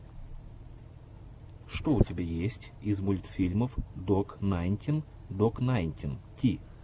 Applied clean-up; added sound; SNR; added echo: none; none; none; none.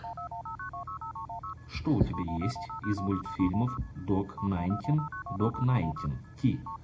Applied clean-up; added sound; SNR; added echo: none; Telephone; 9 dB; reverberation time 0.3 s.